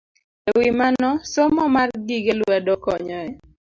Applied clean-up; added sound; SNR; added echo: none; none; none; none.